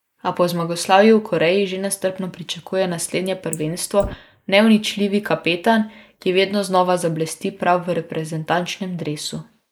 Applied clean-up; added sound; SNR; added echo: neural mask model Resemble Enhance denoiser.